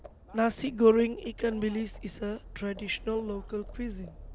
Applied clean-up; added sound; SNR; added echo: none; Livestock, farm animals, working animals; 16 dB; none.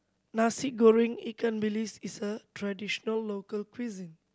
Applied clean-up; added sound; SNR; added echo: none; none; none; none.